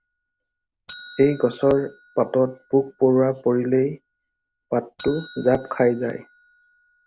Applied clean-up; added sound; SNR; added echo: none; Bell; 20 dB; none.